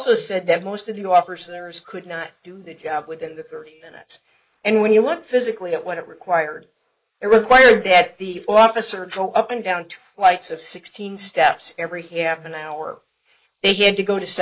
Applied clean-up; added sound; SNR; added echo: neural mask model Resemble Enhance denoiser.